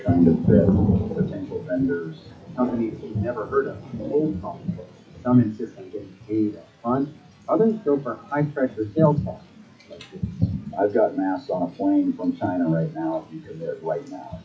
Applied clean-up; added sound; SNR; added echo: classical method WPE with log-MMSE.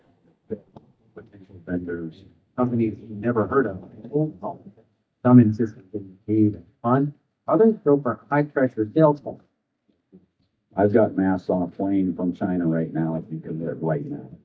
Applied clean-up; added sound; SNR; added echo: neural mask model DeepFilterNet 3.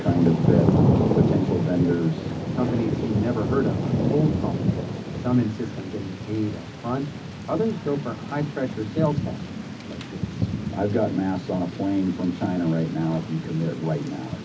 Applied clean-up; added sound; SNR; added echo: none; Thunder / Rain; 0 dB; reverberation time 0.4 s.